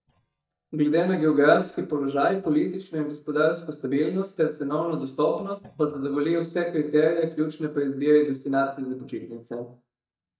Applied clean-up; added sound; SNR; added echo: neural mask model DeepFilterNet 3.